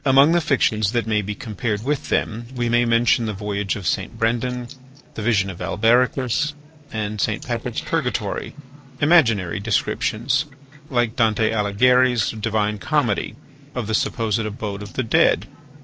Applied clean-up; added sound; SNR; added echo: neural separator model SepFormer DNS4.